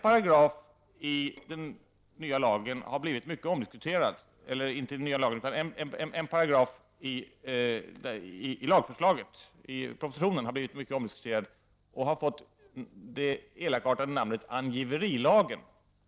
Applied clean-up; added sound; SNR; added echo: neural separator model SepFormer DNS4.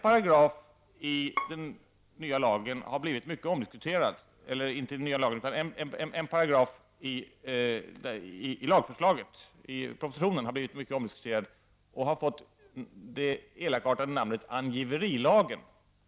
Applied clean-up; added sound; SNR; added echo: none; Bowed string instrument; 10 dB; none.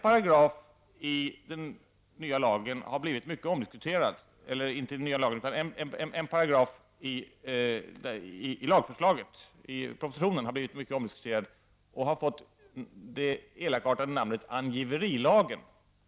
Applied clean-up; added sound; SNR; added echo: none; none; none; none.